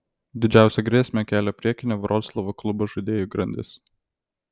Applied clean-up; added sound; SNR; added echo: none; none; none; none.